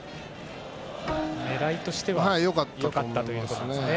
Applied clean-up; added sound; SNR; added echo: none; Bowed string instrument; 9 dB; none.